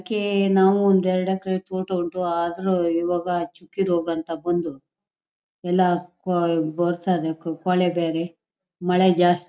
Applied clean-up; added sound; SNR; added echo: none; none; none; none.